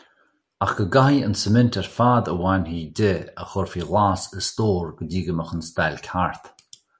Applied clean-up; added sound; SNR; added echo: none; none; none; none.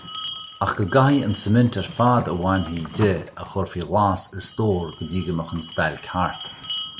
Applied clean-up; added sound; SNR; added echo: none; Bell + Bell; 13 dB; none.